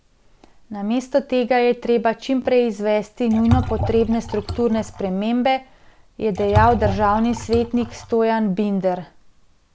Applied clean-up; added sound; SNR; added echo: none; Liquid; 6 dB; none.